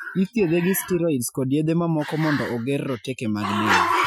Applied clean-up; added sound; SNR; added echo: classical method Wiener filter.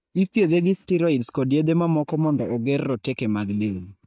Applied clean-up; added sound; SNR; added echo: neural mask model DeepFilterNet 3.